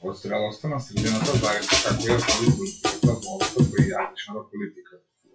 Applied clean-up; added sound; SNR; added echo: classical method WPE with log-MMSE.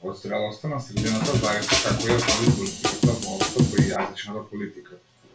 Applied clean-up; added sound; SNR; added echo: none; Drum kit; -5 dB; reverberation time 0.3 s.